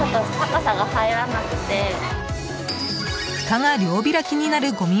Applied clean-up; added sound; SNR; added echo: none; Acoustic guitar; 15 dB; none.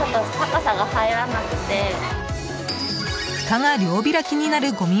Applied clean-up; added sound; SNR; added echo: none; none; none; none.